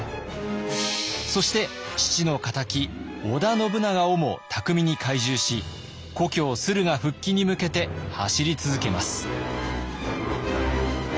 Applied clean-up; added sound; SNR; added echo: none; none; none; none.